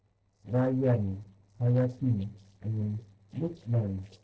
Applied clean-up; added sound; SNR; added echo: neural separator model SepFormer DNS4.